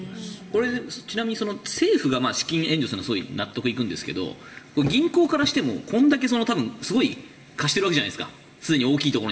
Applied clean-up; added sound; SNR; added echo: none; Thump, thud; 17 dB; reverberation time 1.3 s.